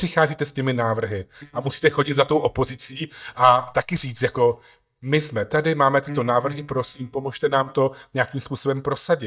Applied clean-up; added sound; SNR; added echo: neural mask model DeepFilterNet 3.